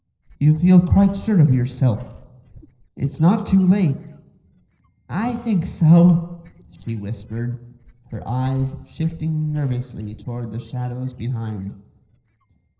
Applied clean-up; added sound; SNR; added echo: neural separator model SepFormer DNS4.